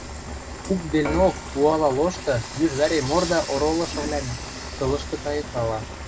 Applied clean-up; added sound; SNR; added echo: none; Frying (food) / Dishes, pots, and pans; 8 dB; none.